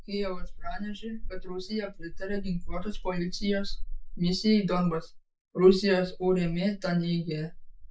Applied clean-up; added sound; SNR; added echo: neural mask model Resemble Enhance denoiser.